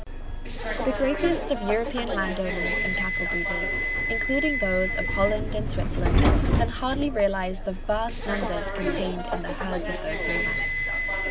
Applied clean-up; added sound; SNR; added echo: none; Subway, metro, underground; -3 dB; none.